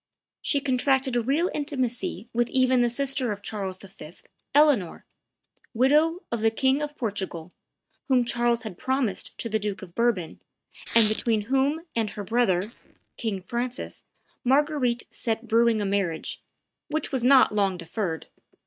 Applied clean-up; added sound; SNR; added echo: neural mask model RNNoise.